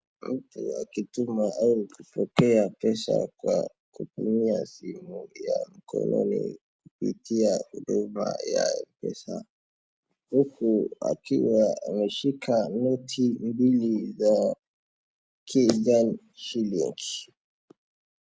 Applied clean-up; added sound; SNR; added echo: none; none; none; none.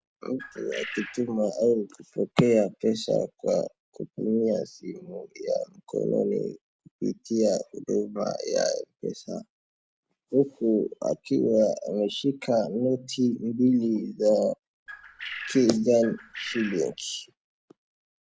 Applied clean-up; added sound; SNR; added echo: none; Bird; 13 dB; none.